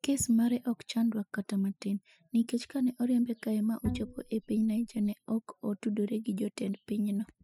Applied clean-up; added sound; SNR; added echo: classical method spectral subtraction.